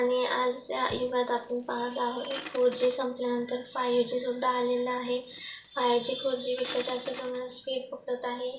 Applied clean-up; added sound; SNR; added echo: none; Coin (dropping); 17 dB; reverberation time 0.2 s.